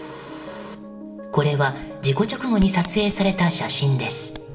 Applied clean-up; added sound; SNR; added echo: none; Bird vocalization, bird call, bird song; 18 dB; reverberation time 2.5 s.